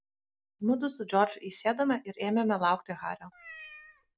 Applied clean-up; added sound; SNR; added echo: none; Meow; 19 dB; none.